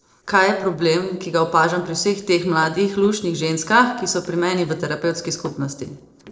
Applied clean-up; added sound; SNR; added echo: neural separator model SepFormer DNS4.